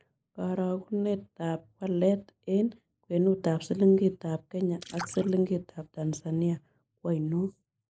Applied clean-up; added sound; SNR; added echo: neural mask model Resemble Enhance denoiser.